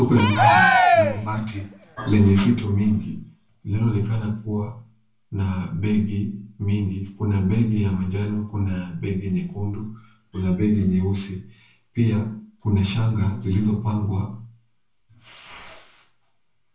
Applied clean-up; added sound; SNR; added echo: none; Cheering; -3 dB; reverberation time 0.3 s.